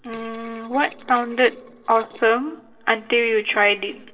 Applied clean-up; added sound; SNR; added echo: neural separator model SepFormer DNS4.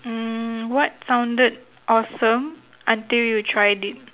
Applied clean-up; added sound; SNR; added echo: none; none; none; none.